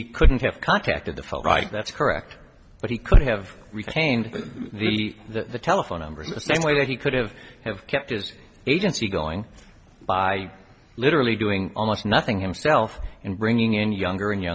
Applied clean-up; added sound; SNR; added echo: none; none; none; none.